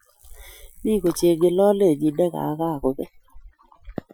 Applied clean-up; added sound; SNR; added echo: classical method Wiener filter.